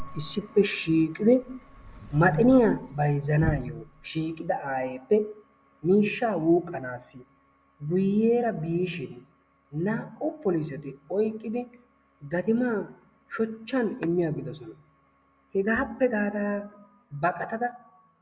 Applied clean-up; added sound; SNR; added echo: none; Sliding door / Slam / Wood; 12 dB; none.